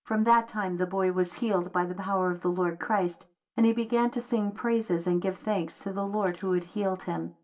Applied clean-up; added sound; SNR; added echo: none; Chime; 13 dB; reverberation time 0.2 s.